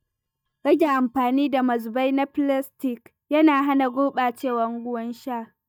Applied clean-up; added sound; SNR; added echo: neural mask model DeepFilterNet 3.